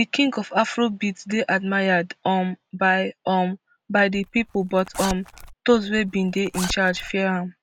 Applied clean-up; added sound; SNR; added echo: none; Zipper (clothing); 13 dB; none.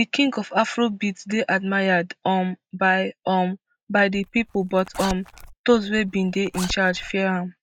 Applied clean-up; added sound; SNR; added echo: neural mask model DeepFilterNet 3.